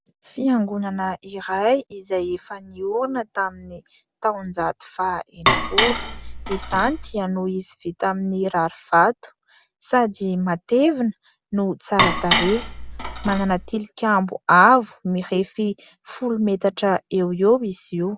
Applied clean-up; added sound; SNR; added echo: none; Dishes, pots, and pans; 1 dB; none.